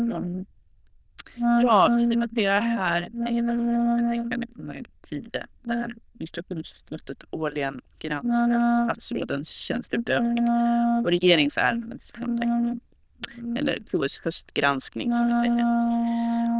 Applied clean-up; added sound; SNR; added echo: neural diffusion model UNIVERSE++.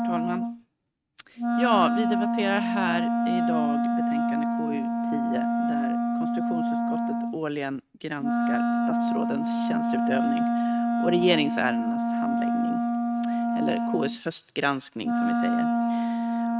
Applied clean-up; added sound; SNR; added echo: neural mask model RNNoise.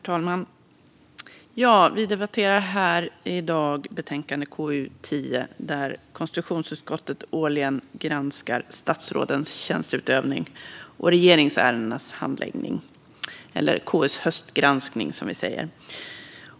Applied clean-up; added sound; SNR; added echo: none; none; none; none.